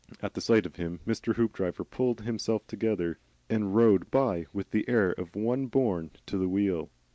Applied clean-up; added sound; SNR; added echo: none; none; none; none.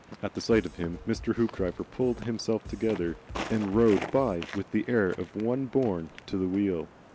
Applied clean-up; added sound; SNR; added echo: none; Walk, footsteps + Drum kit; 14 dB; none.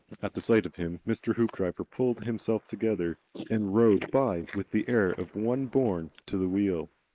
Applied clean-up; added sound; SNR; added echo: neural mask model Resemble Enhance denoiser.